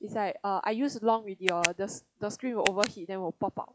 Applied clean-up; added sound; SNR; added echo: classical method log-MMSE.